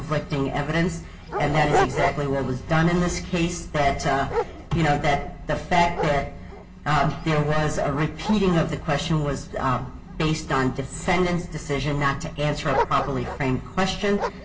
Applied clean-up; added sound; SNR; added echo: none; Dog; 10 dB; reverberation time 0.2 s.